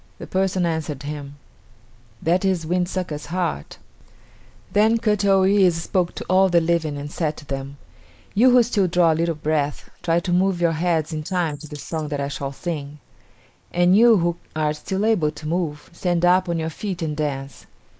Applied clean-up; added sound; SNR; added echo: neural mask model Resemble Enhance denoiser.